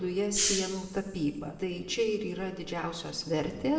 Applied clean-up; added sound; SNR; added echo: none; Hiss; 6 dB; reverberation time 1.3 s.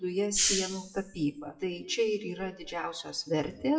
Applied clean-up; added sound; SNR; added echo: classical method WPE with log-MMSE.